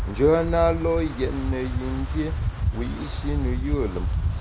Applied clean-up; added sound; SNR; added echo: none; Wind; 1 dB; none.